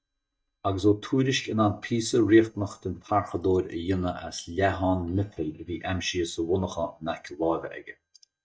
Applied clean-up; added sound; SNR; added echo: neural mask model DeepFilterNet 3.